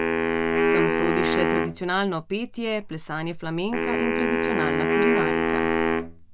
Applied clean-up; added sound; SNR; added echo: none; Wind instrument, woodwind instrument; -5 dB; none.